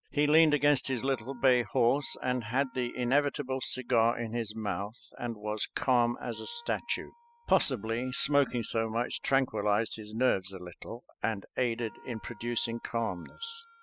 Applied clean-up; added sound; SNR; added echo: classical method spectral subtraction.